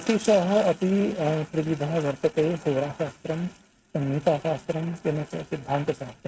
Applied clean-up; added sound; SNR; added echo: neural mask model RNNoise.